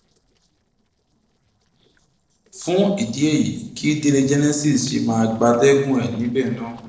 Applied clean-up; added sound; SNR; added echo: neural separator model SepFormer DNS4.